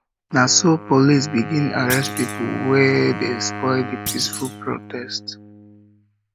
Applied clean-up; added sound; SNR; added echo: none; Wind instrument, woodwind instrument + Thump, thud; 11 dB; none.